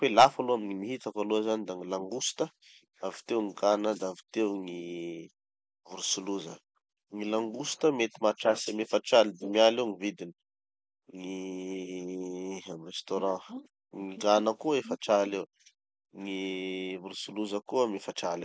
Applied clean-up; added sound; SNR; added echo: none; none; none; none.